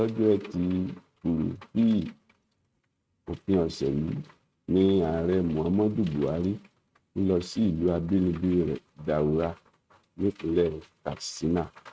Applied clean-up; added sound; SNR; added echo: neural mask model RNNoise.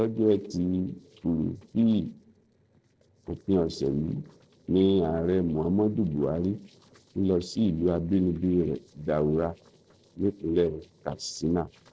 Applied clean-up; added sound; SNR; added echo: neural separator model SepFormer DNS4.